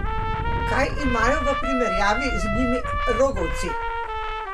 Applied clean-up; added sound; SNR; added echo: none; Engine + Trumpet; -1 dB; none.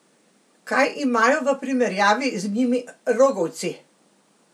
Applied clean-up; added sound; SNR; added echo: none; none; none; none.